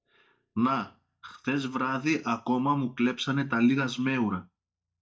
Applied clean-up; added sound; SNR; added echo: neural mask model DeepFilterNet 3.